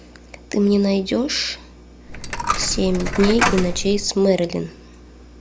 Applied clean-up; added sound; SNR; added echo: none; Coin (dropping); 2 dB; none.